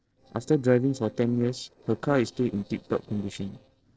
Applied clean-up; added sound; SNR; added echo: neural separator model SepFormer DNS4.